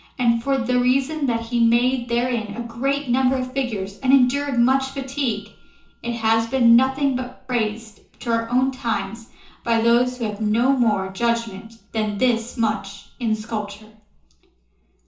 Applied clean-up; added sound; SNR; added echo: neural separator model SepFormer DNS4.